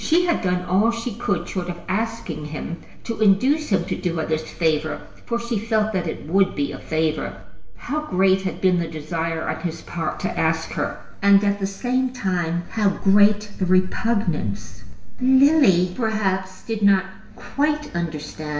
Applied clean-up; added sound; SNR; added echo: none; none; none; reverberation time 0.9 s.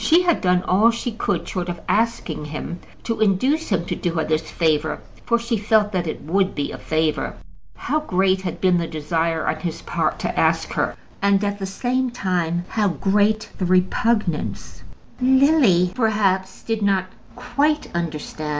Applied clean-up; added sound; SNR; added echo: none; none; none; none.